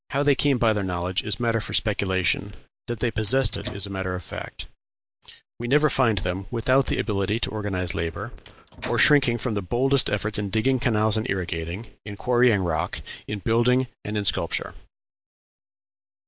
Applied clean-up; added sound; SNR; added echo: neural mask model Resemble Enhance denoiser.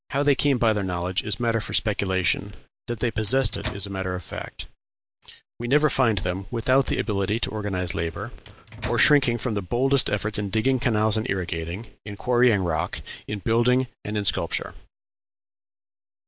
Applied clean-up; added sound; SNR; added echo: none; Microwave oven; 14 dB; none.